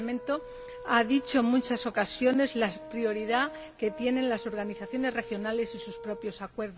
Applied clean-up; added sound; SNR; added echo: none; Brass instrument; 14 dB; none.